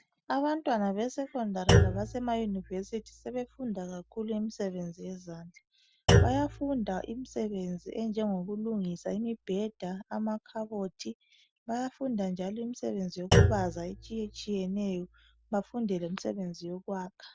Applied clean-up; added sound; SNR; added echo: none; Thump, thud; -2 dB; none.